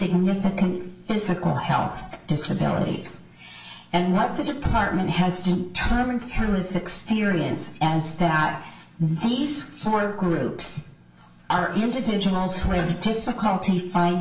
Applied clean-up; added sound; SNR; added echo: none; none; none; reverberation time 0.6 s.